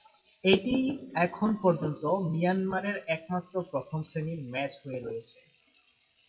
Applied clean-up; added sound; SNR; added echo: classical method WPE with log-MMSE.